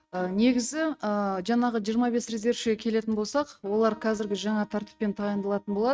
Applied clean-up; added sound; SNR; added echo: neural mask model RNNoise.